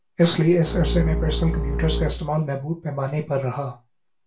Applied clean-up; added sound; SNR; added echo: none; Bowed string instrument; 1 dB; reverberation time 0.3 s.